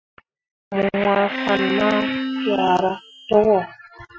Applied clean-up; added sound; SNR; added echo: classical method Wiener filter.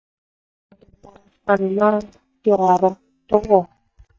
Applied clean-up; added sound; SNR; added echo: neural mask model DeepFilterNet 3.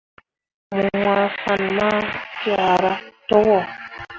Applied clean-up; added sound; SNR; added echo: none; none; none; none.